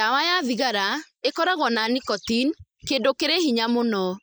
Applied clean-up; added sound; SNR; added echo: neural mask model Resemble Enhance denoiser.